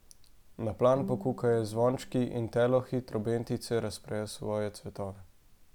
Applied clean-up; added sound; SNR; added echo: none; Bowed string instrument; 14 dB; none.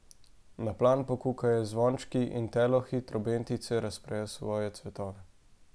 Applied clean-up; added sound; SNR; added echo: none; none; none; none.